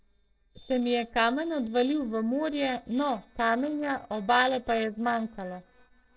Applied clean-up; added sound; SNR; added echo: neural separator model SepFormer DNS4.